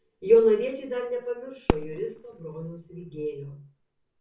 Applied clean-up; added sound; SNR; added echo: none; Fireworks; 9 dB; reverberation time 0.3 s.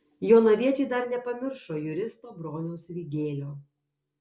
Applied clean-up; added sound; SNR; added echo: none; none; none; none.